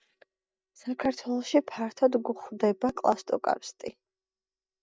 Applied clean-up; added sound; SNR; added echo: neural mask model DeepFilterNet 3.